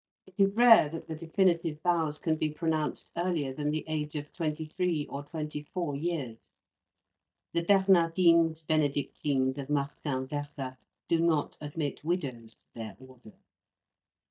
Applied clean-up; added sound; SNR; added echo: neural mask model DeepFilterNet 3.